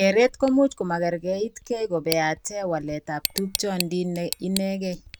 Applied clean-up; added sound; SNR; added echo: none; Tick; 12 dB; none.